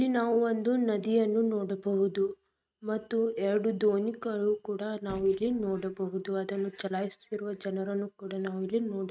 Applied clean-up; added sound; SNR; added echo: neural mask model RNNoise.